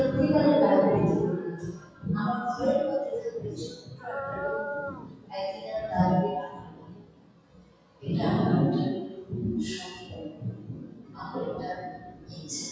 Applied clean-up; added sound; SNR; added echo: classical method WPE with log-MMSE.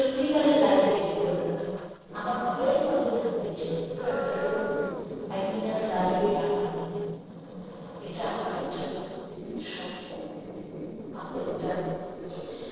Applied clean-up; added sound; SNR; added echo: neural separator model SepFormer DNS4.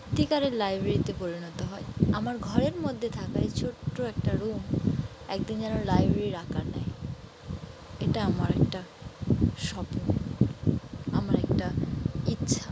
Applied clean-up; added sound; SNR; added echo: none; none; none; none.